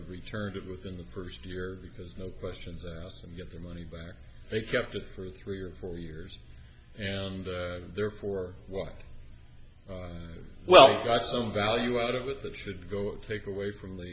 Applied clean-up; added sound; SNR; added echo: none; none; none; none.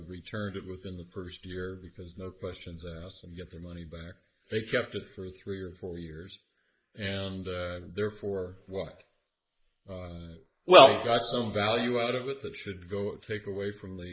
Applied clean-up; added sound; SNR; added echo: neural mask model Resemble Enhance denoiser.